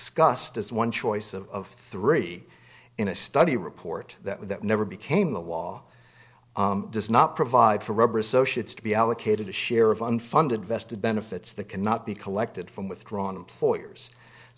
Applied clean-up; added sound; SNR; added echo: none; none; none; none.